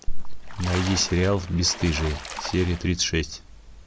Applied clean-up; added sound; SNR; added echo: none; Splash, splatter; 13 dB; none.